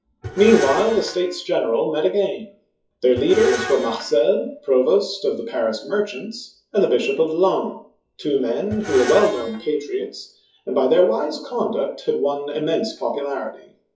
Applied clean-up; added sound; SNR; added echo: classical method WPE with log-MMSE.